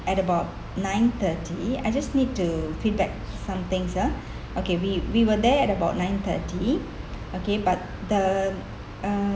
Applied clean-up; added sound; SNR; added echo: none; none; none; none.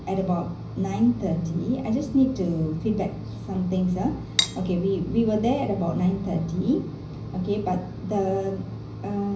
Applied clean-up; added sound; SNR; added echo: none; Cutlery, silverware; 3 dB; reverberation time 0.5 s.